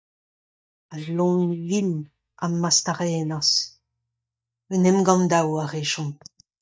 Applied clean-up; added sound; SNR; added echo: neural mask model DeepFilterNet 3.